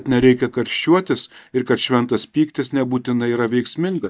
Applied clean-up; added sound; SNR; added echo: neural mask model DeepFilterNet 3.